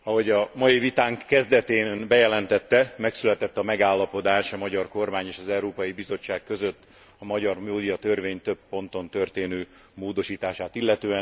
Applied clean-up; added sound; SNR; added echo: none; none; none; none.